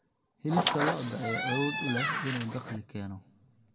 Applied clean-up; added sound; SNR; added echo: none; Squeak; -2 dB; reverberation time 0.3 s.